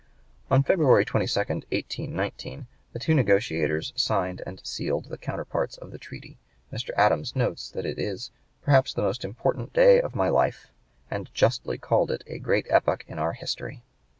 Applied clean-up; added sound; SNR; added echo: none; none; none; none.